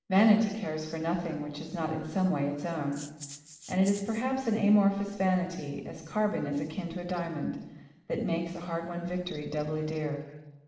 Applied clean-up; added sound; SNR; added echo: none; Rattle (instrument); 16 dB; reverberation time 1.0 s.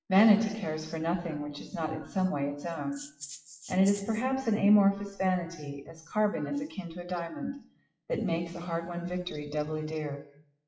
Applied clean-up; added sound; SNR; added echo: classical method WPE with log-MMSE.